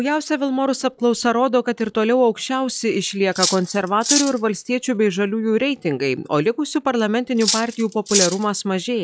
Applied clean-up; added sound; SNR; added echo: classical method log-MMSE.